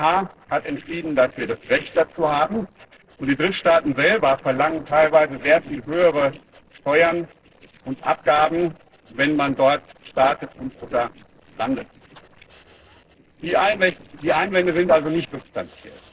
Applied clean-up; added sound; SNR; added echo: neural separator model SepFormer DNS4.